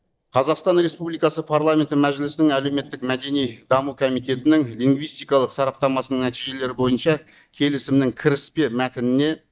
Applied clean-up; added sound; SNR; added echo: neural mask model DeepFilterNet 3.